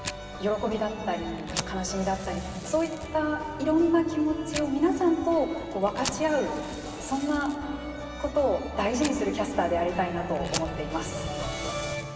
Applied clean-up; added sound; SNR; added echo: none; Fire; 16 dB; reverberation time 2.6 s.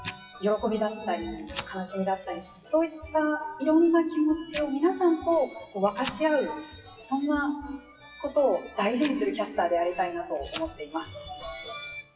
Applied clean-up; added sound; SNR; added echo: classical method WPE with log-MMSE.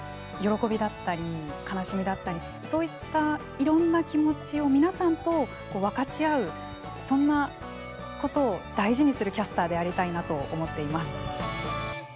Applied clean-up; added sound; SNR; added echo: none; none; none; none.